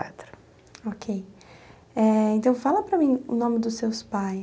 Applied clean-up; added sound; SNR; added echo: none; none; none; none.